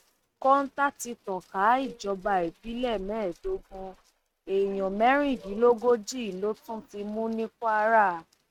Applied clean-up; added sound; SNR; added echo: neural mask model RNNoise.